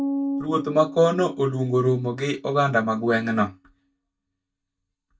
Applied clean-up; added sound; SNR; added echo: neural mask model DeepFilterNet 3.